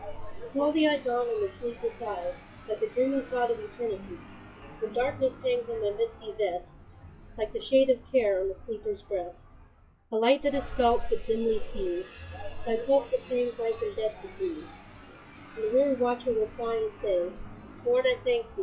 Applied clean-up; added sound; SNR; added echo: classical method WPE with log-MMSE.